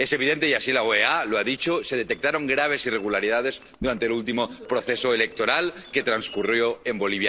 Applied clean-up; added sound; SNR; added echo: neural separator model SepFormer DNS4.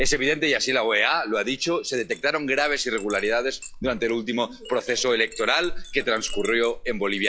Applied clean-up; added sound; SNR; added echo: classical method log-MMSE.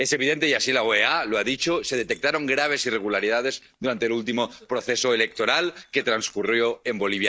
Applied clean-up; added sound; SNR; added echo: neural mask model DeepFilterNet 3.